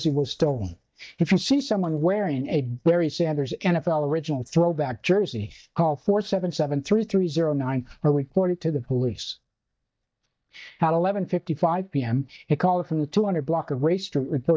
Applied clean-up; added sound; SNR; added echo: neural mask model DeepFilterNet 3.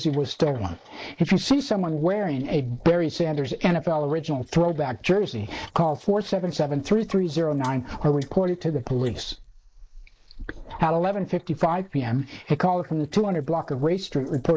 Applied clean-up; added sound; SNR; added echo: neural mask model Resemble Enhance denoiser.